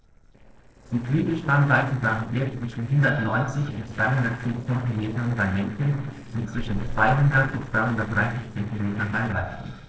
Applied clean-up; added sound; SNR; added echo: neural separator model SepFormer DNS4.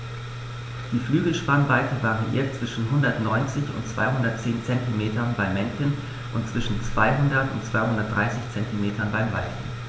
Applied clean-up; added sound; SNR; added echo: none; none; none; none.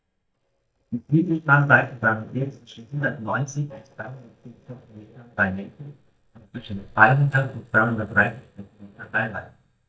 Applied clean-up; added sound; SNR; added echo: neural mask model DeepFilterNet 3.